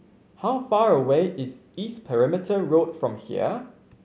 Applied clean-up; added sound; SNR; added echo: none; none; none; none.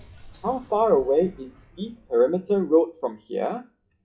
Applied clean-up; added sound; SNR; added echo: classical method WPE with log-MMSE.